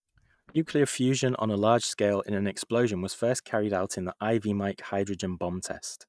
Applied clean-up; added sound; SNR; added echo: neural mask model DeepFilterNet 3.